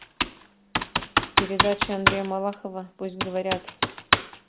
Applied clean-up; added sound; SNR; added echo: none; Computer keyboard; -4 dB; none.